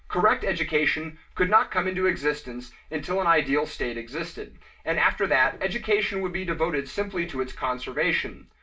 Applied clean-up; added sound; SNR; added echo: none; Walk, footsteps; 18 dB; reverberation time 0.2 s.